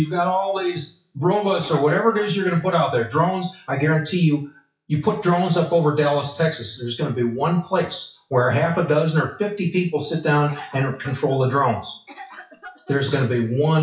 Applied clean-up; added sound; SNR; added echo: classical method WPE with log-MMSE.